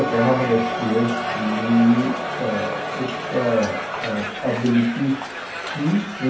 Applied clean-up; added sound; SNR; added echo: none; Crowd; 5 dB; reverberation time 0.6 s.